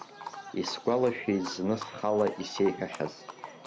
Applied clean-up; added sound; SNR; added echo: none; Livestock, farm animals, working animals; 13 dB; none.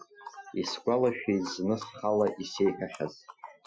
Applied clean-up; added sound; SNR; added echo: classical method Wiener filter.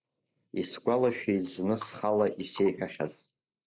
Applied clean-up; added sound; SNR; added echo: neural mask model Resemble Enhance denoiser.